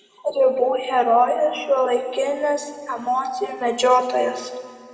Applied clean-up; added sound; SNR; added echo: none; none; none; reverberation time 1.8 s.